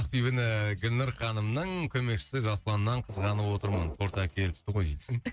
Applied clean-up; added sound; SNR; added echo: neural mask model RNNoise.